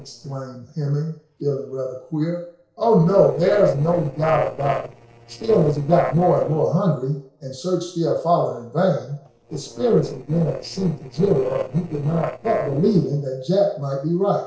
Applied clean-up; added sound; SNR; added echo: neural separator model SepFormer DNS4.